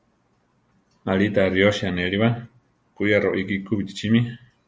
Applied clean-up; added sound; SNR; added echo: none; none; none; none.